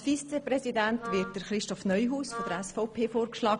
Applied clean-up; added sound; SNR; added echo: none; Wind instrument, woodwind instrument; 11 dB; none.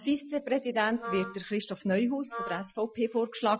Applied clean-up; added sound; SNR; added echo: classical method Wiener filter.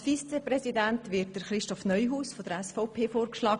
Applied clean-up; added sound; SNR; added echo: none; none; none; none.